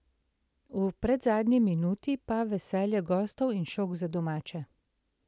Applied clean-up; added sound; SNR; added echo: none; none; none; none.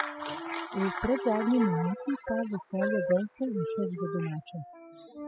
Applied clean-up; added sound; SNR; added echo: classical method spectral subtraction.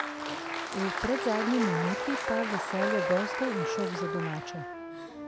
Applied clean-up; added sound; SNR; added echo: none; Applause + Wind instrument, woodwind instrument; 0 dB; none.